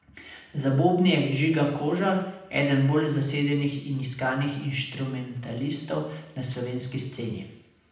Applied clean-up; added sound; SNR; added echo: none; none; none; reverberation time 0.8 s.